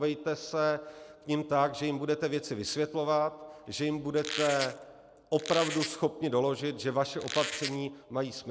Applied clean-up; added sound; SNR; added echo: none; Squeak; 6 dB; none.